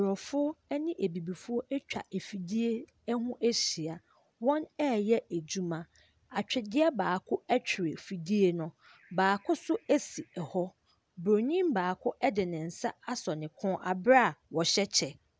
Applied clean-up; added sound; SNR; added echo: none; none; none; none.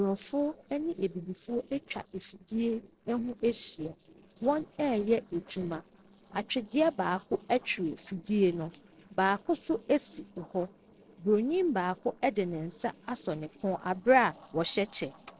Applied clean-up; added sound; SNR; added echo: neural separator model SepFormer DNS4.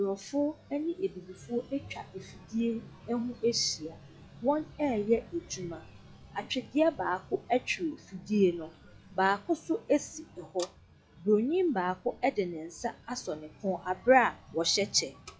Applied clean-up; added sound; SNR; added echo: classical method log-MMSE.